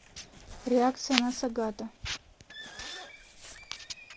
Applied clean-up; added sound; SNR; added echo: none; Zipper (clothing) + Bird; 16 dB; none.